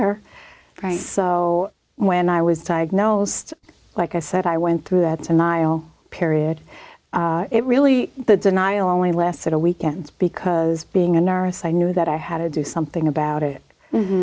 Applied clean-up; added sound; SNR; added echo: none; none; none; none.